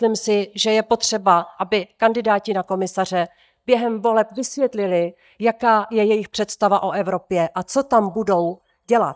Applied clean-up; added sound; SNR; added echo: neural mask model DeepFilterNet 3.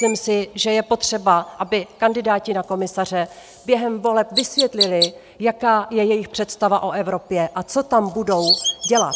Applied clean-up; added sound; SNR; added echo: none; Chirp, tweet; 8 dB; none.